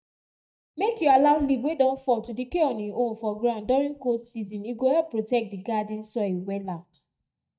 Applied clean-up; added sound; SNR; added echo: neural mask model DeepFilterNet 3.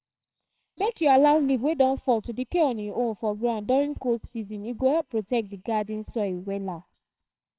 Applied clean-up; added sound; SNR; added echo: neural separator model SepFormer WHAMR!.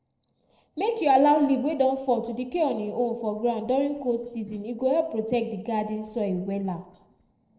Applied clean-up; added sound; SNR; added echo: neural separator model SepFormer DNS4.